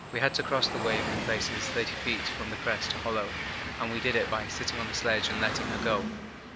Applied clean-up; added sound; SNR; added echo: none; Train; 3 dB; none.